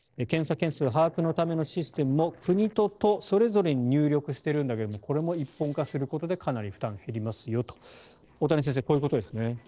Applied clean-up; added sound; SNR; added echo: neural separator model SepFormer DNS4.